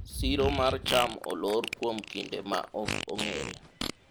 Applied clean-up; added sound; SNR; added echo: none; Fart; 4 dB; none.